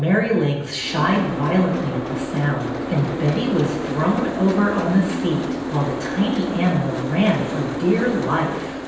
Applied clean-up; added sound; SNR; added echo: none; Boat, Water vehicle; 6 dB; reverberation time 0.9 s.